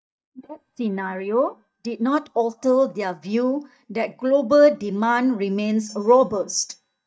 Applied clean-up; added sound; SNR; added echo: neural mask model DeepFilterNet 3.